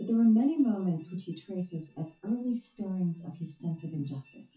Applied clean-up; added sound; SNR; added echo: classical method WPE with log-MMSE.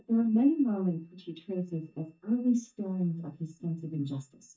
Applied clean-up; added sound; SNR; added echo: neural mask model DeepFilterNet 3.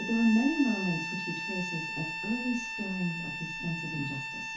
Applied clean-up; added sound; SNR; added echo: none; Bowed string instrument; 5 dB; reverberation time 0.9 s.